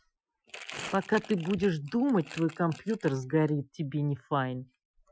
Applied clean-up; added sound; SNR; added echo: classical method Wiener filter.